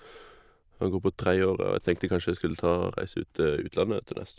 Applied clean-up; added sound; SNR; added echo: neural diffusion model UNIVERSE++.